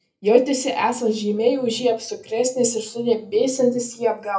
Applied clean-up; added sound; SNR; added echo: none; none; none; reverberation time 0.3 s.